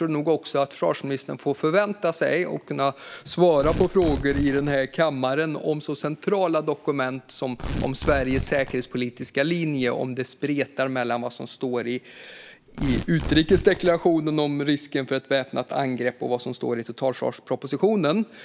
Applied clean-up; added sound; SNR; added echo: none; Tearing; 10 dB; none.